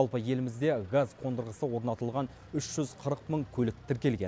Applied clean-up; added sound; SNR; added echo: none; none; none; none.